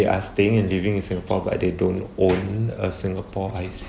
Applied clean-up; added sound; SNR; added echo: none; Bird vocalization, bird call, bird song + Gunshot, gunfire; 19 dB; none.